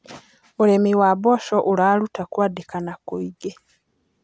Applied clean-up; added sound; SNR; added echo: none; none; none; none.